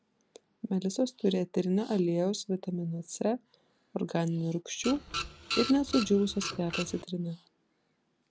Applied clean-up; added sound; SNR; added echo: none; Printer; 6 dB; none.